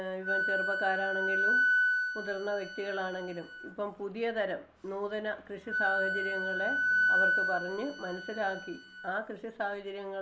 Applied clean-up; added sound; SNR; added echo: none; Wind instrument, woodwind instrument; -3 dB; none.